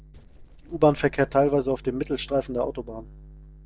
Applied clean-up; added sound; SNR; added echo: neural separator model SepFormer DNS4.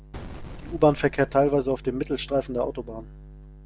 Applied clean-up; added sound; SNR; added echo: none; Boom; 14 dB; none.